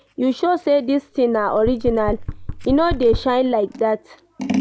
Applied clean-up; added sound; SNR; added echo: none; Scissors + Knock; 9 dB; none.